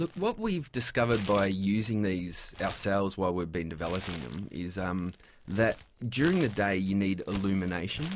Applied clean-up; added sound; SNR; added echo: none; Crumpling, crinkling; 17 dB; none.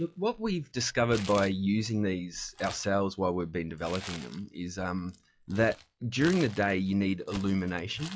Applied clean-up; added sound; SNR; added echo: classical method log-MMSE.